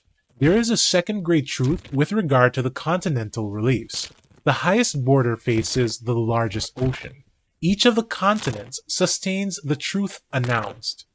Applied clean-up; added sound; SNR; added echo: neural mask model RNNoise.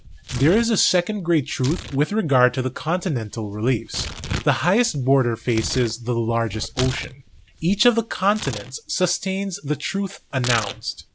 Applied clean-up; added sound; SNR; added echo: none; Tearing; 13 dB; none.